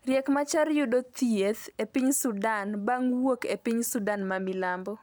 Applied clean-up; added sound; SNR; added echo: none; none; none; none.